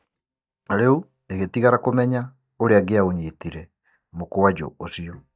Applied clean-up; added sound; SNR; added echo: neural mask model DeepFilterNet 3.